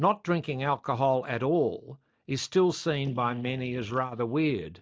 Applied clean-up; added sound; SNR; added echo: neural mask model DeepFilterNet 3.